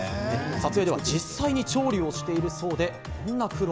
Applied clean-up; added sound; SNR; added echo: none; Electric guitar / Strum; 19 dB; none.